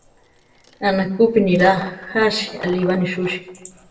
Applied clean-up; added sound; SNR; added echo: none; Coin (dropping); 18 dB; reverberation time 0.6 s.